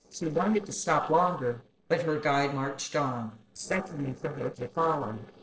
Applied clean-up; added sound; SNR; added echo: neural separator model SepFormer DNS4.